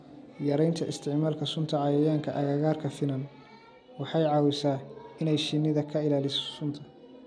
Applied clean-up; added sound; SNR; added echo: none; none; none; none.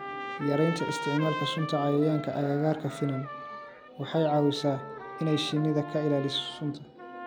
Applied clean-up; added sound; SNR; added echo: none; Trumpet; 10 dB; none.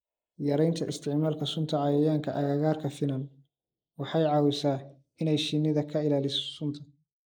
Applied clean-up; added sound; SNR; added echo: neural mask model Resemble Enhance denoiser.